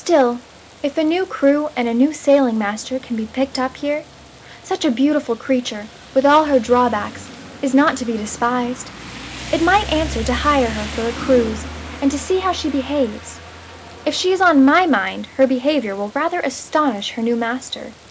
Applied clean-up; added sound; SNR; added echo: none; Rain; 15 dB; none.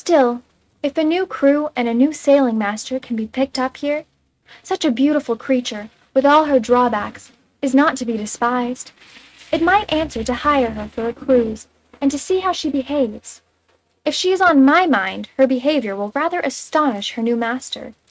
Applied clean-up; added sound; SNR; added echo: neural mask model RNNoise.